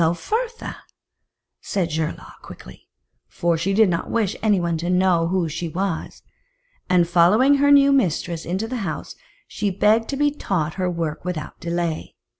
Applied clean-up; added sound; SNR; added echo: none; none; none; none.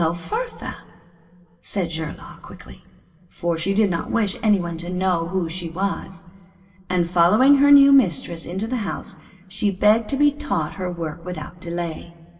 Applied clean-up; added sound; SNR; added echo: none; none; none; reverberation time 1.9 s.